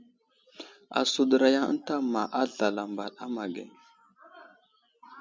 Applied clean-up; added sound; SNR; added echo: none; none; none; none.